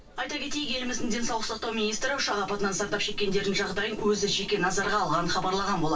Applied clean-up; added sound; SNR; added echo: none; Subway, metro, underground; 20 dB; reverberation time 0.2 s.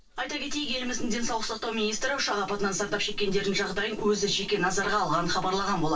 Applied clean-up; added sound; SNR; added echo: neural separator model SepFormer DNS4.